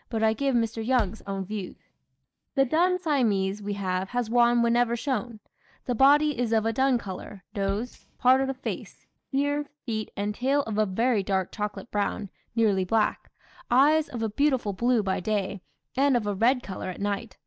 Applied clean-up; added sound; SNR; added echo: neural mask model DeepFilterNet 3.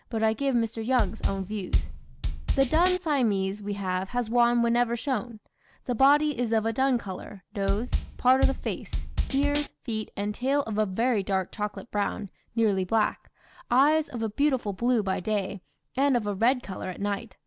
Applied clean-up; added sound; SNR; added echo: none; Drum kit; 1 dB; none.